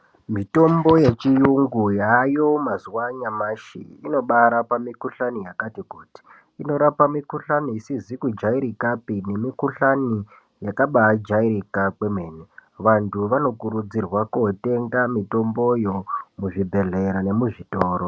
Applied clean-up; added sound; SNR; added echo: none; none; none; none.